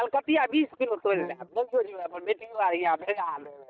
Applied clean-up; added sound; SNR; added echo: neural mask model DeepFilterNet 3.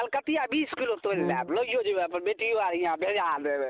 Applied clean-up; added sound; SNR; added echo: none; Brass instrument; 8 dB; none.